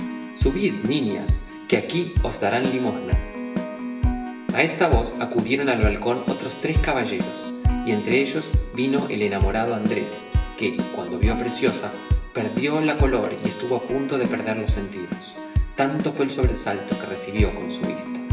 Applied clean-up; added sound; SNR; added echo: none; Keyboard (musical); 1 dB; reverberation time 1.0 s.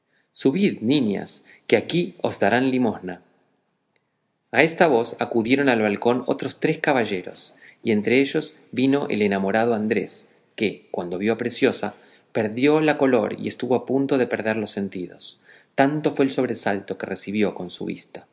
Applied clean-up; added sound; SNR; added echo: none; none; none; none.